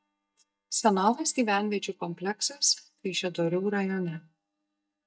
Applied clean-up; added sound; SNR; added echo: neural mask model DeepFilterNet 3.